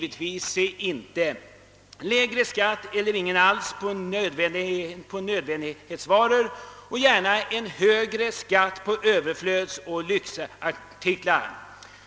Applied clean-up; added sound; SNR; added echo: none; none; none; none.